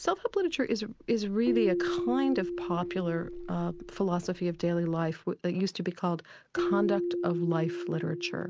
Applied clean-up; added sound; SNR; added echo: none; Keyboard (musical); 5 dB; none.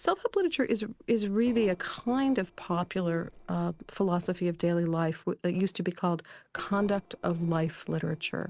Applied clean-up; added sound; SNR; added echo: neural separator model SepFormer DNS4.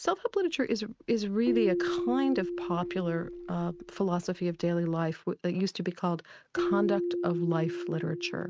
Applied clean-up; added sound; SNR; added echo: neural mask model RNNoise.